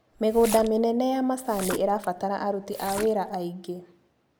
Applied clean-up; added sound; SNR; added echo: none; Splash, splatter; 13 dB; none.